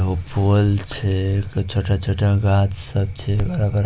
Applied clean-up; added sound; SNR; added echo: none; none; none; none.